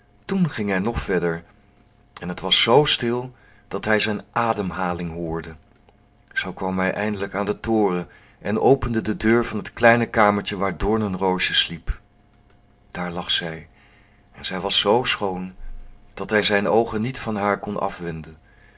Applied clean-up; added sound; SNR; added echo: none; none; none; none.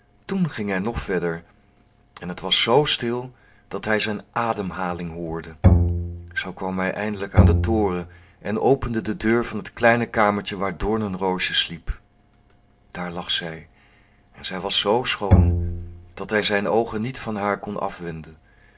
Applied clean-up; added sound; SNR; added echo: none; Bowed string instrument; -4 dB; none.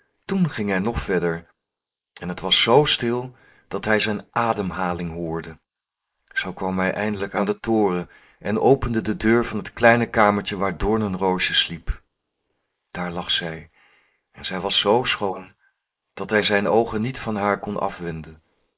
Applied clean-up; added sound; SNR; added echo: neural mask model Resemble Enhance denoiser.